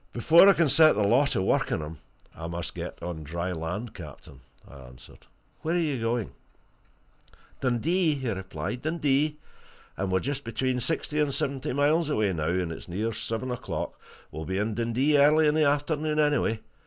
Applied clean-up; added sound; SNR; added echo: none; none; none; none.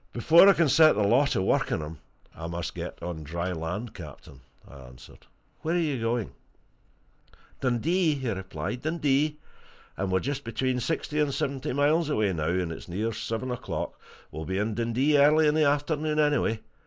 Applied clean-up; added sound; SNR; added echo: neural mask model Resemble Enhance denoiser.